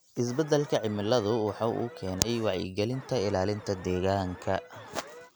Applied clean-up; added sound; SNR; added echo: none; Alarm; 18 dB; none.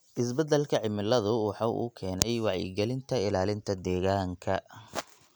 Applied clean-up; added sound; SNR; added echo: none; none; none; none.